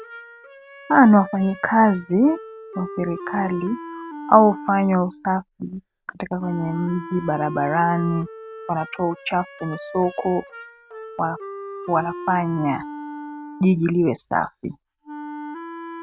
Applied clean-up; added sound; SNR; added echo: none; Wind instrument, woodwind instrument; 14 dB; none.